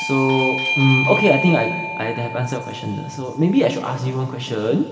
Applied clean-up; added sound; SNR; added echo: none; Bell / Doorbell; 6 dB; reverberation time 2.0 s.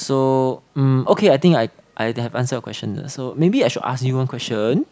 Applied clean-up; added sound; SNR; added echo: none; none; none; none.